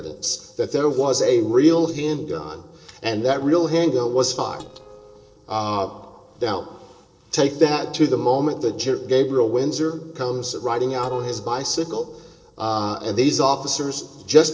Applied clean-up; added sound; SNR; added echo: neural separator model SepFormer DNS4.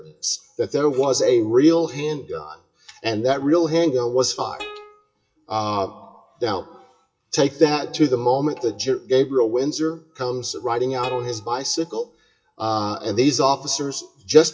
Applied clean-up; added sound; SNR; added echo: classical method WPE with log-MMSE.